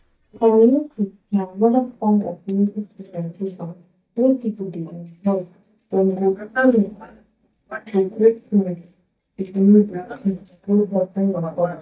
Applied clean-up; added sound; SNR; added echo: neural mask model DeepFilterNet 3.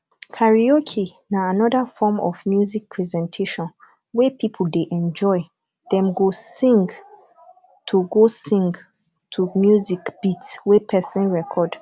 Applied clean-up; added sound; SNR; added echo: none; none; none; none.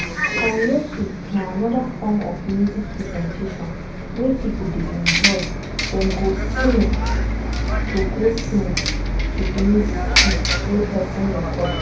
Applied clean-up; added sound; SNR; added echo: none; Bus; -1 dB; reverberation time 0.6 s.